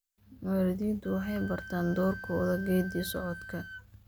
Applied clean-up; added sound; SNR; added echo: none; Wind instrument, woodwind instrument; 14 dB; none.